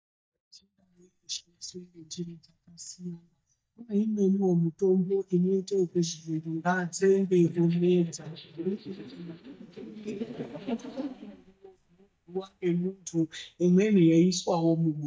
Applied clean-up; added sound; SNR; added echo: neural mask model DeepFilterNet 3.